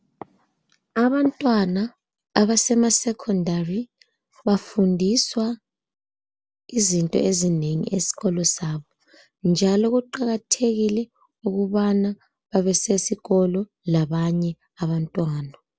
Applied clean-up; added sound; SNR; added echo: none; none; none; none.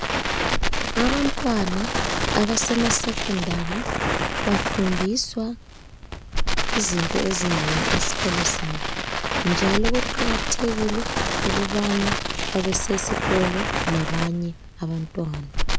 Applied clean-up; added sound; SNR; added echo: none; Crackle; -2 dB; none.